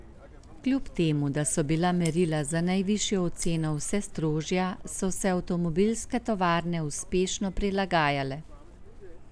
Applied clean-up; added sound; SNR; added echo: none; Shatter + Chirp, tweet; 16 dB; none.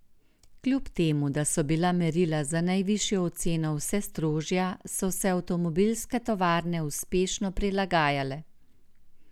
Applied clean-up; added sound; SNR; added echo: none; none; none; none.